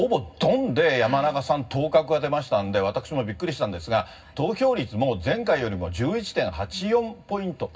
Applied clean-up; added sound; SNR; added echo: none; none; none; reverberation time 0.4 s.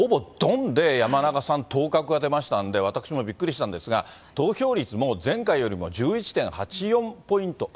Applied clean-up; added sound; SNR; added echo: none; none; none; none.